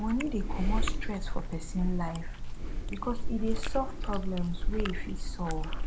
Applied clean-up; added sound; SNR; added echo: none; Chewing, mastication; -4 dB; none.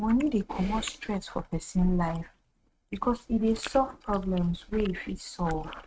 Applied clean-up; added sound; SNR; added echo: neural mask model RNNoise.